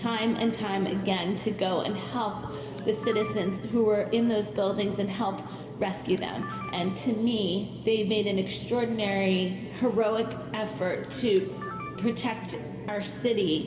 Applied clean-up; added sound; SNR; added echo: none; Camera; 18 dB; reverberation time 2.3 s.